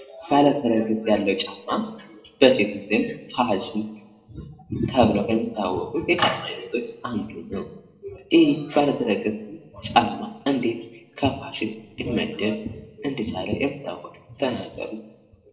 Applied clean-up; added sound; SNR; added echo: none; none; none; reverberation time 0.7 s.